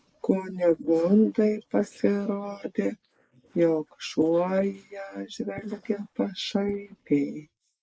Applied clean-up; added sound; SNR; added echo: neural mask model Resemble Enhance denoiser.